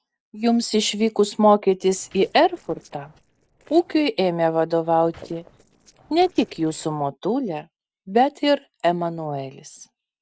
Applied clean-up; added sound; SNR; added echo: neural separator model SepFormer DNS4.